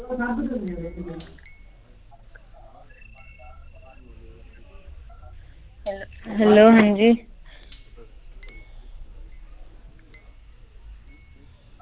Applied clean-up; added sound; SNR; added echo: none; Tambourine + Chink, clink; 18 dB; none.